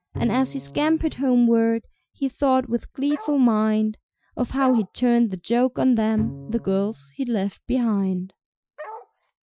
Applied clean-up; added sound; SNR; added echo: classical method Wiener filter.